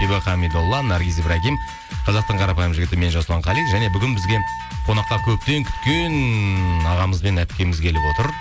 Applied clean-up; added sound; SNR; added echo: none; Wind instrument, woodwind instrument; 11 dB; none.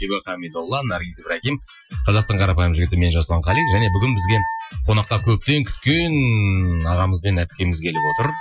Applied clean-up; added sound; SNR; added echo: classical method Wiener filter.